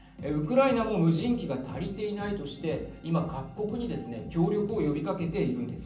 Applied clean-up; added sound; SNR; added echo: none; none; none; reverberation time 0.6 s.